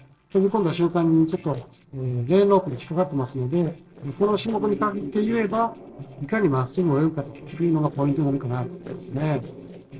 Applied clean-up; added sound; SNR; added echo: neural separator model SepFormer DNS4.